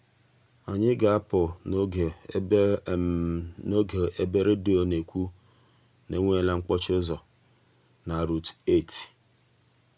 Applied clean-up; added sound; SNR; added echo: none; none; none; none.